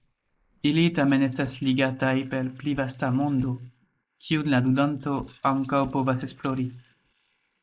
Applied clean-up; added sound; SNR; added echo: neural mask model Resemble Enhance denoiser.